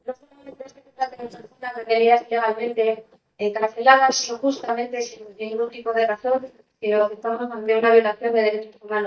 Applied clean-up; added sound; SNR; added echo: neural mask model DeepFilterNet 3.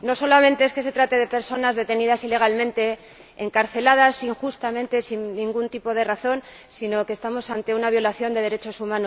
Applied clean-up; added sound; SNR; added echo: none; none; none; none.